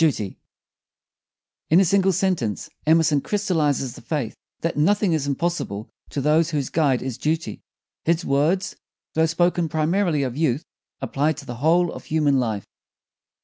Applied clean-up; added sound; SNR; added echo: none; none; none; none.